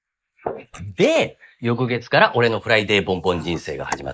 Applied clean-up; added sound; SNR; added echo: neural mask model Resemble Enhance denoiser.